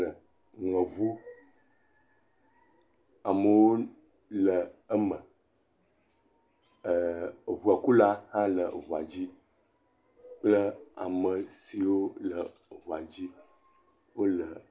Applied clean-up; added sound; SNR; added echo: none; none; none; none.